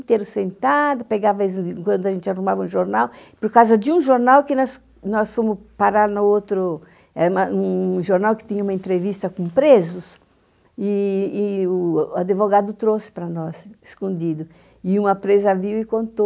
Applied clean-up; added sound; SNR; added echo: none; none; none; none.